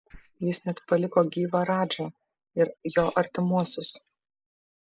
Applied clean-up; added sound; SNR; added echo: neural mask model Resemble Enhance denoiser.